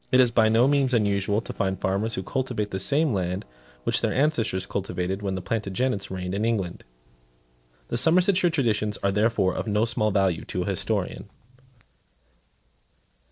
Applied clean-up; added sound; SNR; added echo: neural separator model SepFormer DNS4.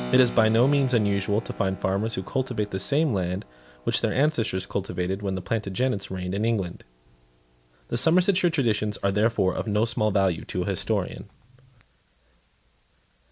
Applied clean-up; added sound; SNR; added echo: none; Keyboard (musical); 19 dB; none.